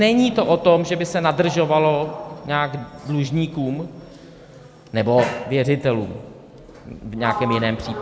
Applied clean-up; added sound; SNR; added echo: none; Sliding door; 13 dB; none.